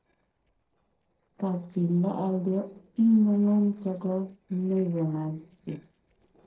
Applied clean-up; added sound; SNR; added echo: neural separator model SepFormer DNS4.